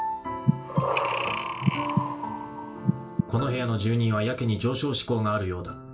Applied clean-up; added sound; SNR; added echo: none; Breathing; -1 dB; reverberation time 0.2 s.